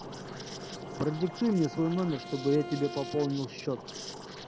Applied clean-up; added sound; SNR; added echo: none; Liquid + Bowed string instrument; 12 dB; none.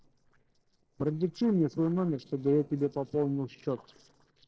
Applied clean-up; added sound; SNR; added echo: neural separator model SepFormer DNS4.